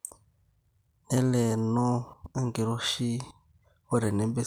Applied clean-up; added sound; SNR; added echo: none; none; none; none.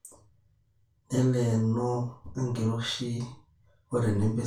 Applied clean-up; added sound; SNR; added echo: none; none; none; reverberation time 0.2 s.